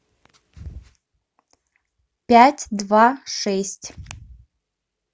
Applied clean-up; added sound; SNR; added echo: none; none; none; none.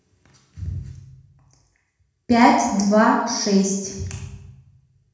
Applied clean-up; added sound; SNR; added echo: none; none; none; reverberation time 1.0 s.